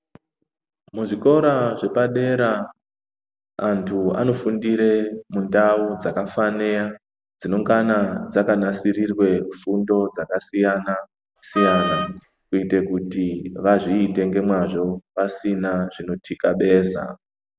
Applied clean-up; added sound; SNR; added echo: none; Wind instrument, woodwind instrument; 4 dB; none.